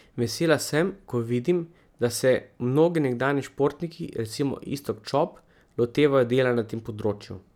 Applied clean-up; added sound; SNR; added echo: none; none; none; none.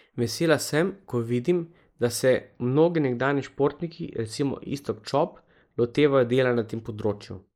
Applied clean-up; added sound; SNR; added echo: neural mask model Resemble Enhance denoiser.